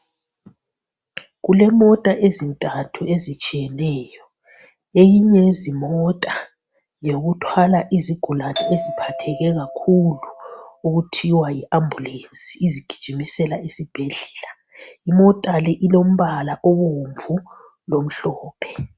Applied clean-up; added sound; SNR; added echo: none; Doorbell; 10 dB; none.